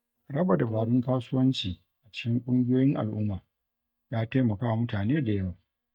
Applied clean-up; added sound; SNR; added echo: neural mask model DeepFilterNet 3.